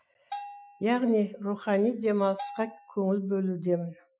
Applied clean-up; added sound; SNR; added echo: classical method Wiener filter.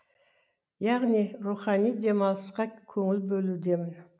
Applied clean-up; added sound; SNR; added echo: none; none; none; none.